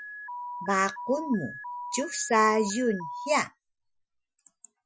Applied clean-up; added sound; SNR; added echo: classical method Wiener filter.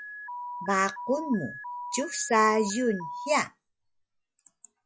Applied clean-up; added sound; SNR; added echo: classical method log-MMSE.